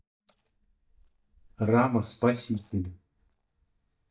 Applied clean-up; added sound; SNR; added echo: neural mask model DeepFilterNet 3.